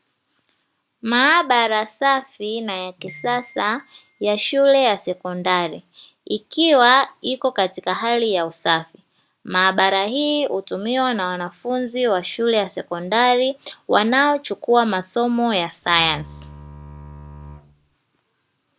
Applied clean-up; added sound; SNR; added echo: none; Bowed string instrument; 19 dB; none.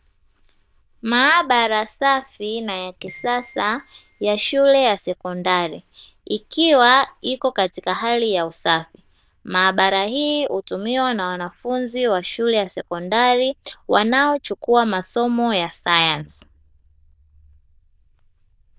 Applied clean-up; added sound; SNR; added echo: neural diffusion model UNIVERSE++.